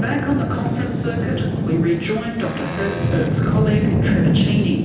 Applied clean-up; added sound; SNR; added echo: none; Boat, Water vehicle; -4 dB; reverberation time 0.9 s.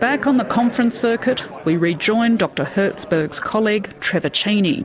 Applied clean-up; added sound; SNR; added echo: none; none; none; none.